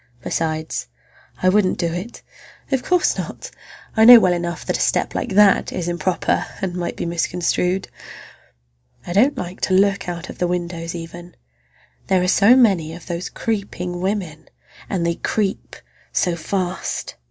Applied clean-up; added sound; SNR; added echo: none; none; none; none.